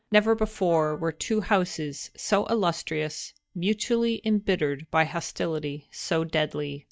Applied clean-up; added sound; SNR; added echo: neural mask model DeepFilterNet 3.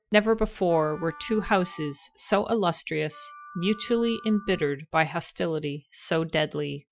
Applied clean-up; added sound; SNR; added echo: classical method Wiener filter.